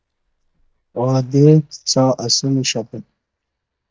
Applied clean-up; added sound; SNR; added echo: neural mask model DeepFilterNet 3.